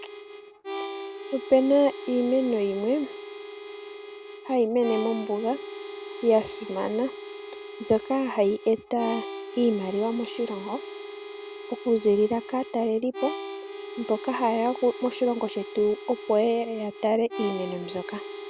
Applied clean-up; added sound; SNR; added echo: none; Harmonica; 11 dB; none.